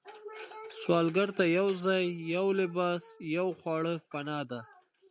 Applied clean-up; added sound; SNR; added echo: none; none; none; none.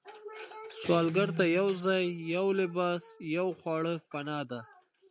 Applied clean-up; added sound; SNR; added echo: none; Guitar; 12 dB; none.